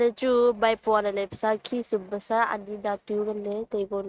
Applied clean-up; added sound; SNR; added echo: neural mask model RNNoise.